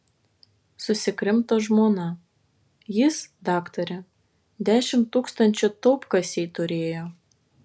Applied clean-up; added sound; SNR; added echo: none; none; none; none.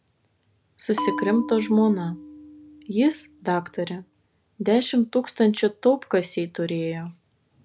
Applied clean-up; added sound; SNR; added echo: none; Bell; 10 dB; none.